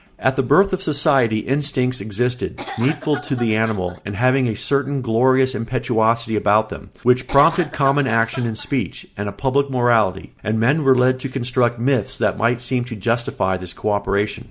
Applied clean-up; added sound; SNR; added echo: none; Cough; 14 dB; none.